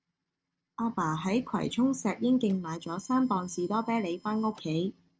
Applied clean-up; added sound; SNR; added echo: neural separator model SepFormer DNS4.